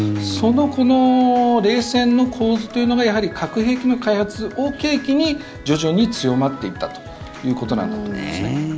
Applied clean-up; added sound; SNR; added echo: none; none; none; none.